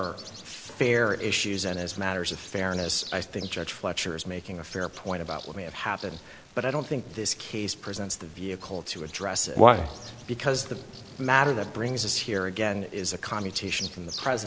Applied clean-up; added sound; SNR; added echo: none; Bird vocalization, bird call, bird song; 18 dB; none.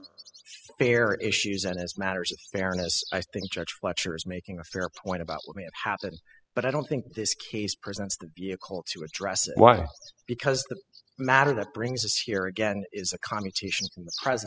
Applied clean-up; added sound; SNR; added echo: classical method spectral subtraction.